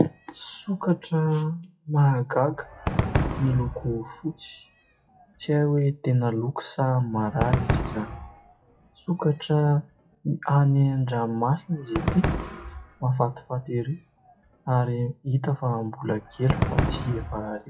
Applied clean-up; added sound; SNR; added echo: classical method WPE with log-MMSE.